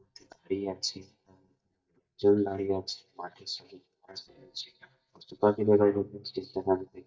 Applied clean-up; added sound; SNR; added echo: neural mask model DeepFilterNet 3.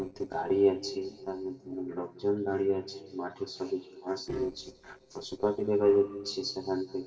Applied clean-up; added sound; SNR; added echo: neural separator model SepFormer DNS4.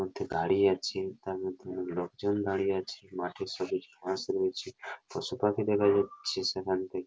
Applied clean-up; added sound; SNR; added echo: none; none; none; none.